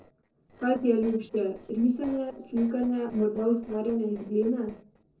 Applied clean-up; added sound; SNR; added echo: neural separator model SepFormer DNS4.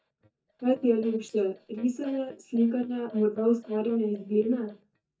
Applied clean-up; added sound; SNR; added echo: neural mask model DeepFilterNet 3.